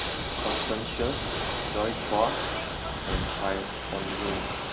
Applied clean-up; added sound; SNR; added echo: none; Ocean / Boat, Water vehicle; -2 dB; none.